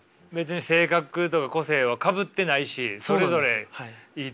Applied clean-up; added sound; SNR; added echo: none; none; none; none.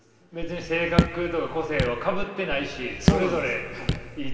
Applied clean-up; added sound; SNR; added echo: none; Raindrop / Drip; 0 dB; reverberation time 2.1 s.